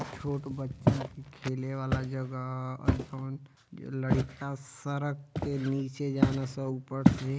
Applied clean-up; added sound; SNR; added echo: none; Walk, footsteps; -1 dB; none.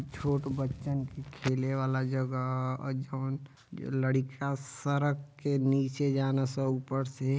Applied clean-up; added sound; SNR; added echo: none; none; none; none.